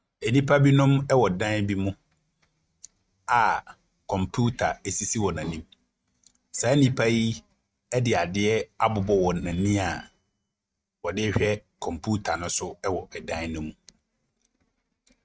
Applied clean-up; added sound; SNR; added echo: neural mask model RNNoise.